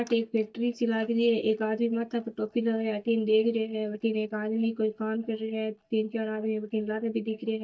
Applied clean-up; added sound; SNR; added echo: neural mask model DeepFilterNet 3.